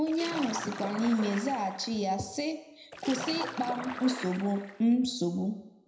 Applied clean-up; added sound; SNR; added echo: none; Splash, splatter; 10 dB; reverberation time 0.7 s.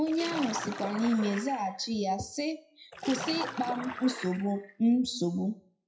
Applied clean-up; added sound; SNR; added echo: classical method WPE with log-MMSE.